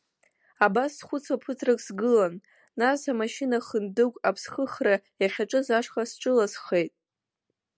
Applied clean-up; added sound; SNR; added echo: none; none; none; none.